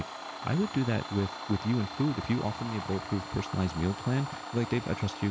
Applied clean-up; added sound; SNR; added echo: none; Domestic sounds, home sounds; 9 dB; none.